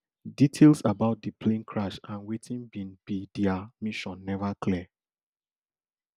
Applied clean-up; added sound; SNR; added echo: none; none; none; none.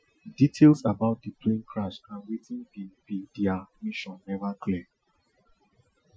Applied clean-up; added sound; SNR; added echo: classical method Wiener filter.